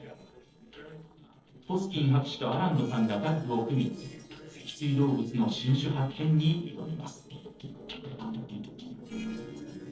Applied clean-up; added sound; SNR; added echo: neural separator model SepFormer DNS4.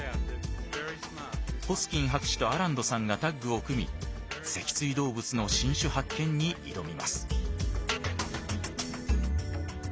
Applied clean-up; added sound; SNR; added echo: none; none; none; none.